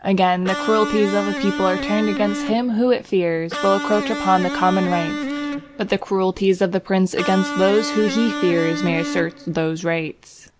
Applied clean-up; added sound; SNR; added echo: none; Electric guitar; 7 dB; none.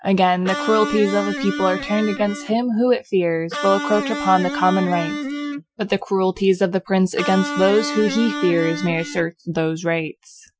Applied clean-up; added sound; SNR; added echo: classical method Wiener filter.